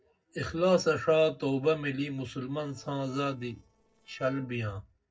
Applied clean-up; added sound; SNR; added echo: neural separator model SepFormer DNS4.